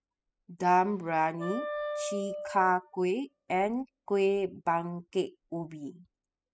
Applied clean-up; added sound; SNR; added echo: classical method spectral subtraction.